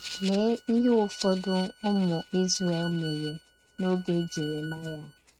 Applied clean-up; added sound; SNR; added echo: neural mask model RNNoise.